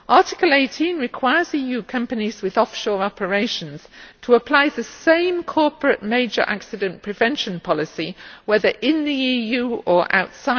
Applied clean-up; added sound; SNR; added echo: none; none; none; none.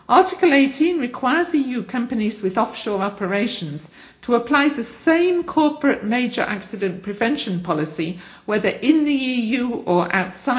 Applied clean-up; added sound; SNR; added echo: none; none; none; reverberation time 0.4 s.